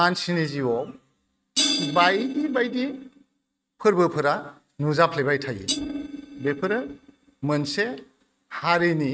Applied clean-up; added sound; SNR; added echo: neural mask model RNNoise.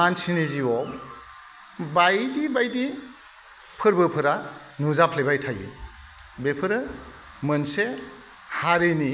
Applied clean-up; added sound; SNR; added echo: none; none; none; none.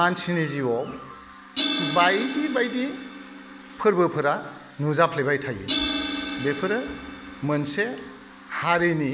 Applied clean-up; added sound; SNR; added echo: none; Crash cymbal; 6 dB; none.